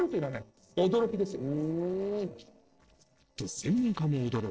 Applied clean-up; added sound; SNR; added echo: neural separator model SepFormer DNS4.